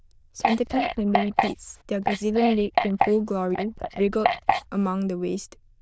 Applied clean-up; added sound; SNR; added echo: neural diffusion model UNIVERSE++.